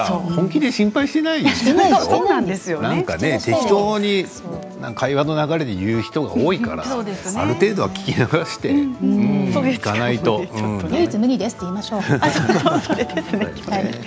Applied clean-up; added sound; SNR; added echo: none; none; none; none.